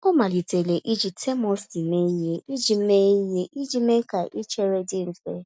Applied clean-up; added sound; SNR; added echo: neural mask model DeepFilterNet 3.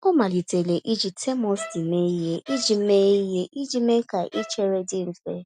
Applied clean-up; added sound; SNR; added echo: none; Bowed string instrument; 17 dB; none.